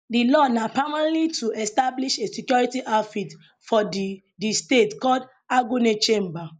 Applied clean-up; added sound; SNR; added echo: neural mask model Resemble Enhance denoiser.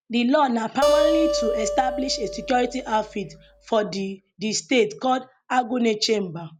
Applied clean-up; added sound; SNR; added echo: none; Acoustic guitar; 2 dB; none.